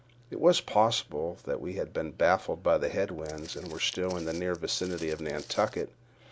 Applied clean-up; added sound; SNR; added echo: none; Walk, footsteps; 20 dB; none.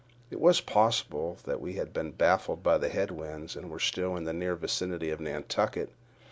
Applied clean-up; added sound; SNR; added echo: none; none; none; none.